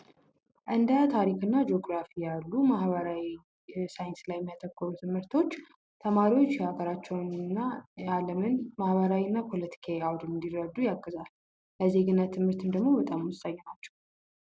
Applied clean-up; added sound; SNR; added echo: none; none; none; none.